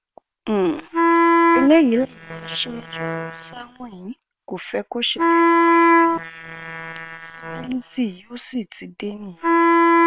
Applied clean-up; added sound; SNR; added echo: neural separator model SepFormer WHAM!.